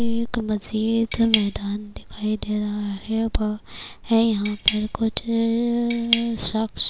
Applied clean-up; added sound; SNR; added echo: none; Cutlery, silverware / Tap; 7 dB; none.